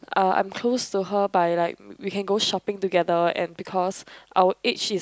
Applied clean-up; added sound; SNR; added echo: none; none; none; none.